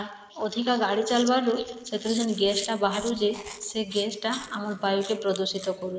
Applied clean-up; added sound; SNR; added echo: neural mask model Resemble Enhance denoiser.